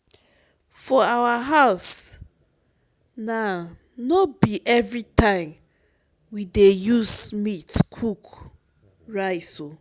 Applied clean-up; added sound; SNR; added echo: none; none; none; none.